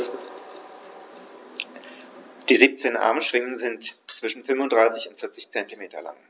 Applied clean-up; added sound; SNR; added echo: none; none; none; none.